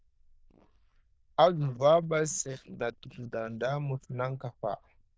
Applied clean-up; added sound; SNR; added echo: neural diffusion model UNIVERSE++.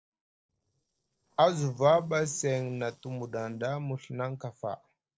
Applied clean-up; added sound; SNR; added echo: neural separator model SepFormer DNS4.